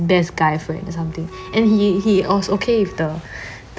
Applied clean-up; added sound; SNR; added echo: none; Wind instrument, woodwind instrument; 20 dB; none.